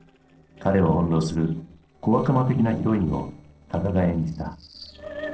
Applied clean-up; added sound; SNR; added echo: neural separator model SepFormer DNS4.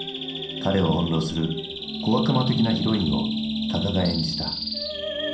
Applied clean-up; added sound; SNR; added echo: none; Bird vocalization, bird call, bird song; 9 dB; reverberation time 0.6 s.